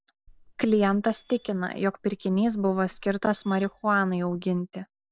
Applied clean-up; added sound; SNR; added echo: neural separator model SepFormer DNS4.